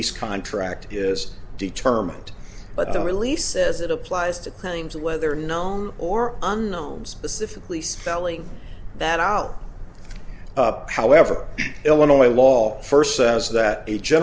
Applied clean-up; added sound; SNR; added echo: none; none; none; none.